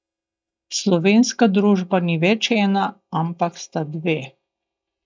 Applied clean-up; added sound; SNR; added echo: neural mask model DeepFilterNet 3.